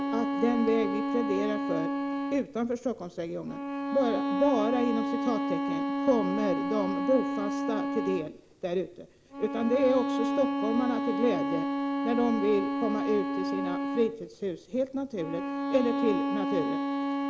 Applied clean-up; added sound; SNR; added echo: none; Bowed string instrument; 0 dB; none.